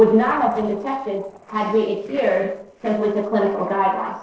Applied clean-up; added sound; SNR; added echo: neural separator model SepFormer DNS4.